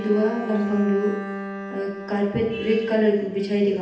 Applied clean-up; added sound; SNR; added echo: none; Bowed string instrument; 11 dB; reverberation time 0.8 s.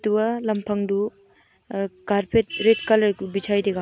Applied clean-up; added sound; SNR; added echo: none; none; none; none.